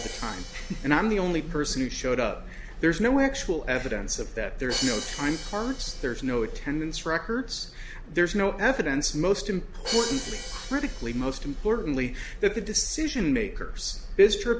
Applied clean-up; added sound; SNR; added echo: none; Crash cymbal; 14 dB; none.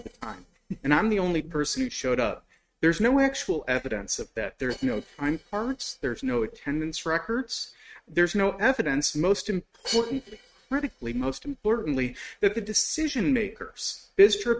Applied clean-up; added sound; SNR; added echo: neural mask model RNNoise.